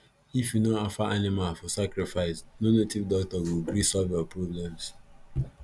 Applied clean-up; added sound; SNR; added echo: none; Drawer open or close; 18 dB; none.